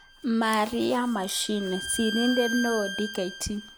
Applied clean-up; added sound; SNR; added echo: none; Bowed string instrument; 9 dB; none.